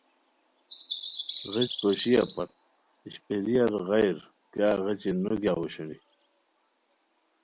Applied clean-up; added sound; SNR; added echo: none; Bird vocalization, bird call, bird song; 14 dB; none.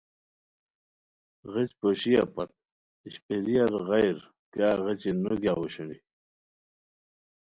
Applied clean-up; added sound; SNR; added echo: none; none; none; none.